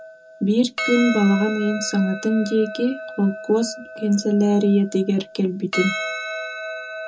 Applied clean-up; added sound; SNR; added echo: none; Percussion; 10 dB; reverberation time 0.2 s.